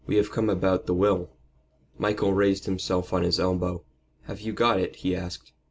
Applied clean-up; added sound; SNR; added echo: none; none; none; none.